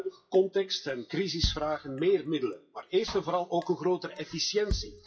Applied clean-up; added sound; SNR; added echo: classical method WPE with log-MMSE.